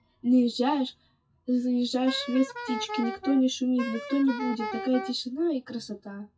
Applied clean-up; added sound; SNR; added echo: classical method WPE with log-MMSE.